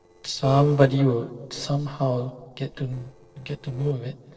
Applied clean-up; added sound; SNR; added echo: neural separator model SepFormer DNS4.